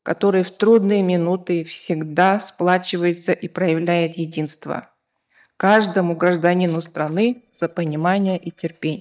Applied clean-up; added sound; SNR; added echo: neural mask model DeepFilterNet 3.